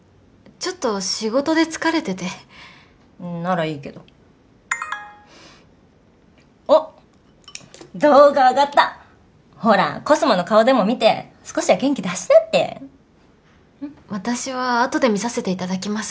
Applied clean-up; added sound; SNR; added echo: none; none; none; none.